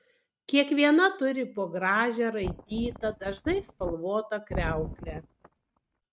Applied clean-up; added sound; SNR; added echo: neural mask model RNNoise.